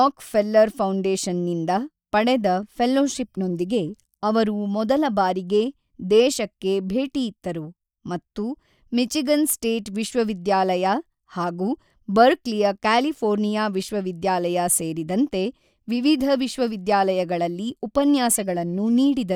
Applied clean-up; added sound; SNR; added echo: neural mask model DeepFilterNet 3.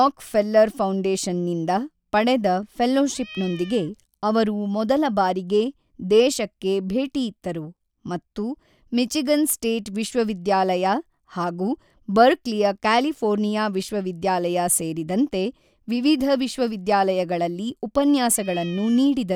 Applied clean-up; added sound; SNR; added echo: none; Cat; 20 dB; none.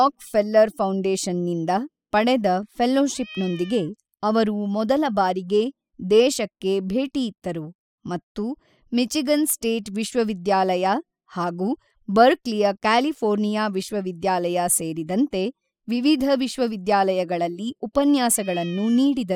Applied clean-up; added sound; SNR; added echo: classical method spectral subtraction.